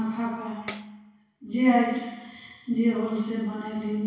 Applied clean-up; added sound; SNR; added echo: none; Tambourine; 8 dB; reverberation time 1.1 s.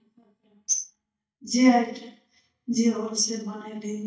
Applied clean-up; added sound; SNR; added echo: neural mask model DeepFilterNet 3.